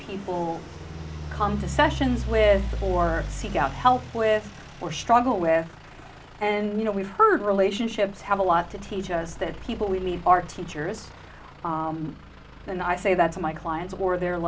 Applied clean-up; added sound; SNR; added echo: none; Idling / Truck; 11 dB; none.